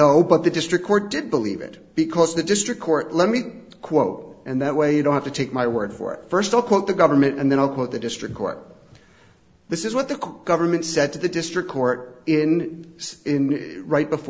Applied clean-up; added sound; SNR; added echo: none; none; none; none.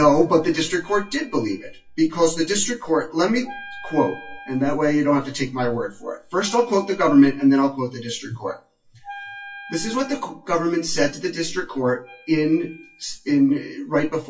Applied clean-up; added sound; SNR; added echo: classical method WPE with log-MMSE.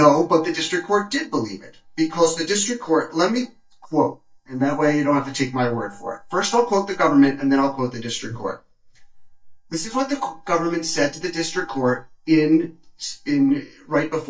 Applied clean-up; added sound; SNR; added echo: neural mask model DeepFilterNet 3.